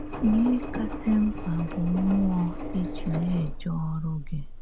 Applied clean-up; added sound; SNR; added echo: none; Engine; 6 dB; none.